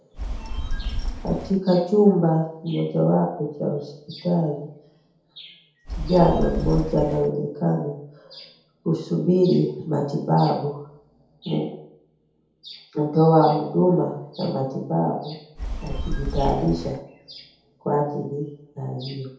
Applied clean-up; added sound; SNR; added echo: none; Telephone; 4 dB; reverberation time 0.8 s.